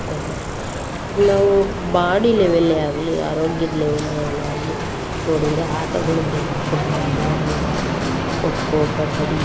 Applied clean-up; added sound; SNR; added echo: none; Bicycle; 3 dB; none.